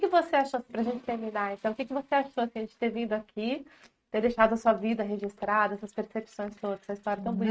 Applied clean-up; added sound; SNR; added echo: neural mask model RNNoise.